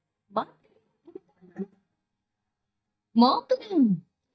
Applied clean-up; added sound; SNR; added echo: neural mask model DeepFilterNet 3.